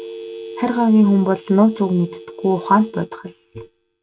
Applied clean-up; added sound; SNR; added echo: neural mask model RNNoise.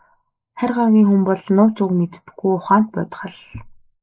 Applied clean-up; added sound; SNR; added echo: neural mask model Resemble Enhance denoiser.